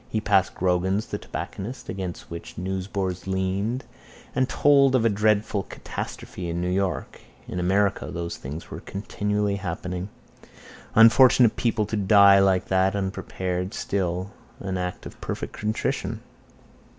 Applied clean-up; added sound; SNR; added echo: none; none; none; none.